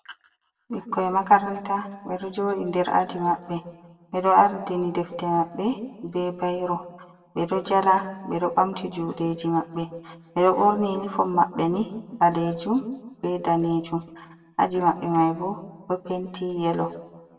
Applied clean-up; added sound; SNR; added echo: none; none; none; reverberation time 1.1 s.